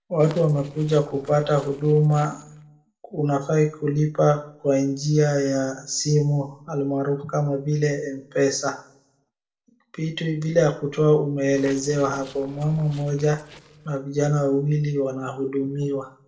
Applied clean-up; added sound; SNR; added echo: neural separator model SepFormer DNS4.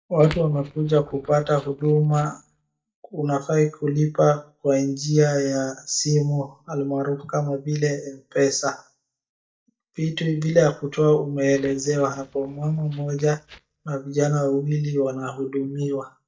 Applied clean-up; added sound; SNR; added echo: neural mask model DeepFilterNet 3.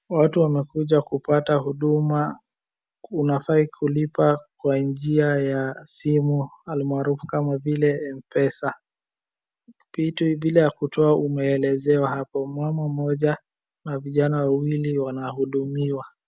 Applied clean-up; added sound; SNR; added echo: none; none; none; none.